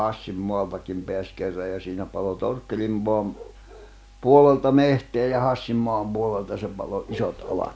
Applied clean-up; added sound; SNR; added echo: none; none; none; none.